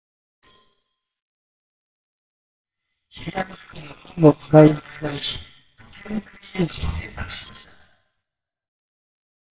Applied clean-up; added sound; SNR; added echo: neural separator model SepFormer WHAMR!.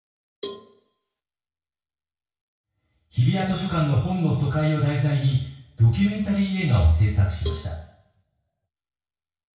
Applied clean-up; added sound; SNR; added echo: none; Cowbell; 19 dB; reverberation time 0.6 s.